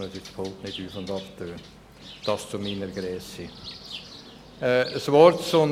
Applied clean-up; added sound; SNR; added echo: none; Bird; 17 dB; none.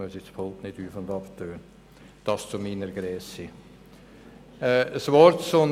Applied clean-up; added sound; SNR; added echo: none; none; none; none.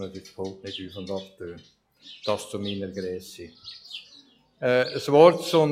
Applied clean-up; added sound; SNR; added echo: classical method log-MMSE.